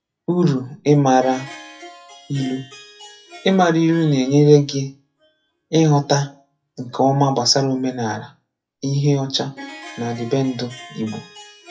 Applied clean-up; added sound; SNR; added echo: classical method WPE with log-MMSE.